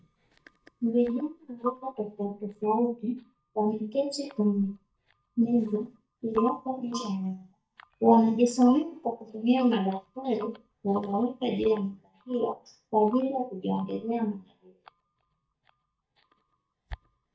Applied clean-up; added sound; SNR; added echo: neural mask model DeepFilterNet 3.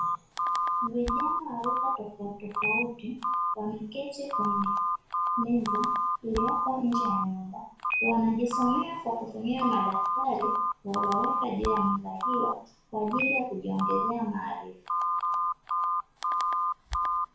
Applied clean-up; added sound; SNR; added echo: none; Telephone; -2 dB; reverberation time 0.4 s.